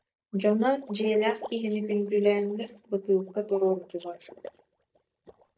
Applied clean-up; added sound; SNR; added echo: neural mask model DeepFilterNet 3.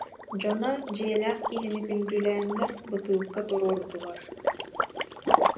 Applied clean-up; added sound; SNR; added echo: none; Liquid; 1 dB; reverberation time 0.5 s.